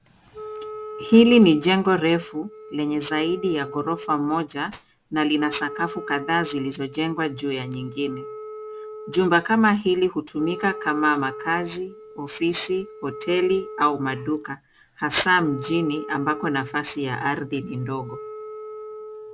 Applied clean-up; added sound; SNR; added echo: none; Wind instrument, woodwind instrument; 14 dB; none.